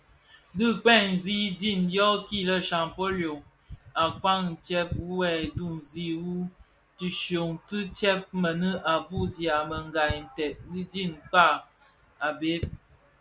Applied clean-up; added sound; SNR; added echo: none; none; none; none.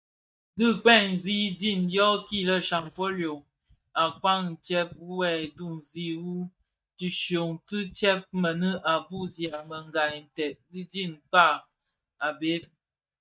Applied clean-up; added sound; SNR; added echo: neural mask model DeepFilterNet 3.